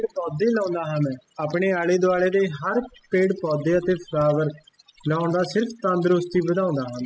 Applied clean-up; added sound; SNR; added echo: classical method spectral subtraction.